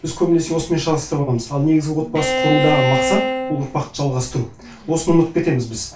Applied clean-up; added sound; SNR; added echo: none; Bowed string instrument; 1 dB; reverberation time 0.2 s.